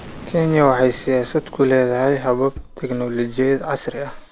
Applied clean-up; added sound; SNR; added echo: none; Explosion + Drawer open or close; 18 dB; none.